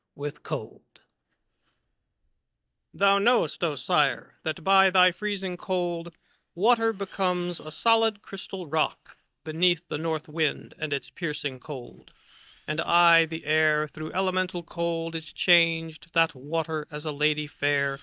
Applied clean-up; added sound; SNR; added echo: neural mask model DeepFilterNet 3.